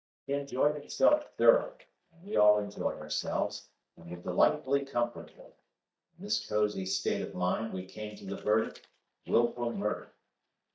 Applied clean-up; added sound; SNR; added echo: neural mask model DeepFilterNet 3.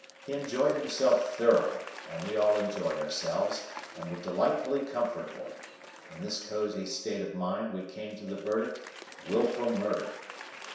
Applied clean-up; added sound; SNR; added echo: none; Applause / Crowd; 16 dB; reverberation time 0.7 s.